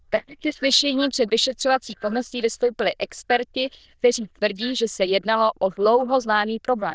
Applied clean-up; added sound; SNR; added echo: neural diffusion model UNIVERSE++.